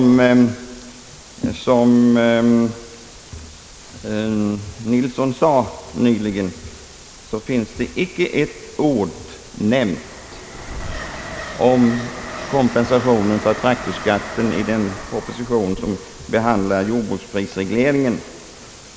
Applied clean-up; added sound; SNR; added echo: none; Train; 17 dB; none.